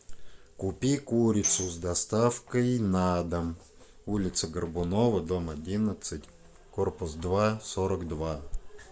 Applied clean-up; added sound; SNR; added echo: none; Tambourine; 8 dB; none.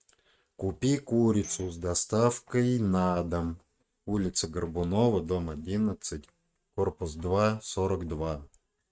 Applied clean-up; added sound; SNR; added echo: neural mask model RNNoise.